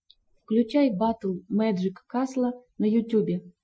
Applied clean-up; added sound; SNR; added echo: classical method Wiener filter.